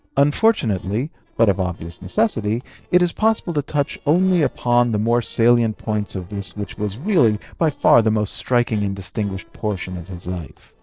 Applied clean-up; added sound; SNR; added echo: neural separator model SepFormer DNS4.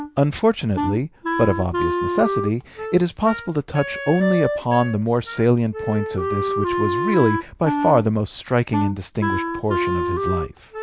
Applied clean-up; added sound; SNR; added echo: none; Wind instrument, woodwind instrument; 5 dB; none.